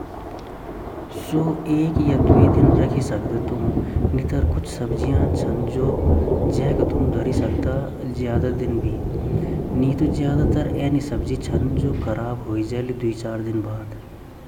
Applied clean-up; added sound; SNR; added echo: none; Thunder; -3 dB; none.